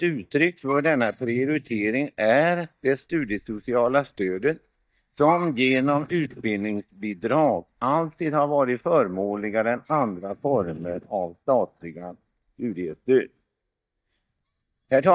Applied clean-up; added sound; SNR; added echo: neural mask model DeepFilterNet 3.